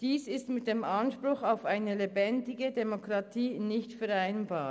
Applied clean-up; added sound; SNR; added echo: none; none; none; none.